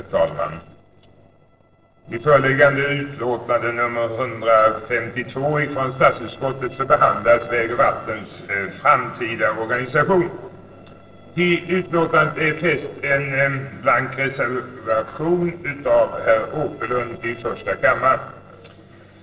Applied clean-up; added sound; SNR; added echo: neural separator model SepFormer DNS4.